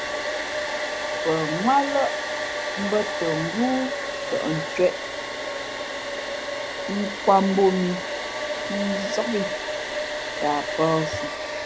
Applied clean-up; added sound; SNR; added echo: none; Domestic sounds, home sounds; 3 dB; none.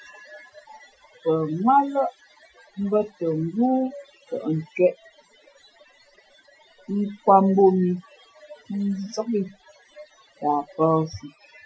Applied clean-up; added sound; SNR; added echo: classical method Wiener filter.